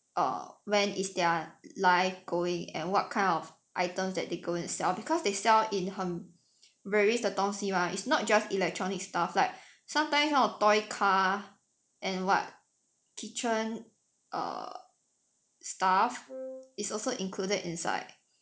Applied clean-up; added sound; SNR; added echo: neural separator model SepFormer DNS4.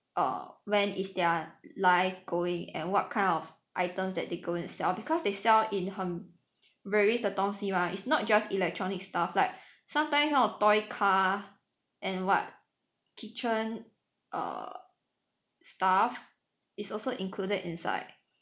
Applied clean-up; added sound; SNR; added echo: none; none; none; none.